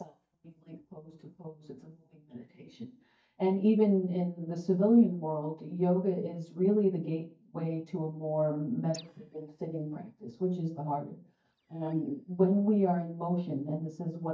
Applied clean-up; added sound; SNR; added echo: neural mask model DeepFilterNet 3.